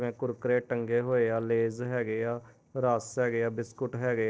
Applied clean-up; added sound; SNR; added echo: neural separator model SepFormer DNS4.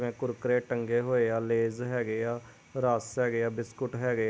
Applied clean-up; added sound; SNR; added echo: none; none; none; none.